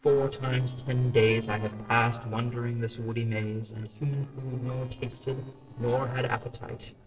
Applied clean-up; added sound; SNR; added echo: neural separator model SepFormer DNS4.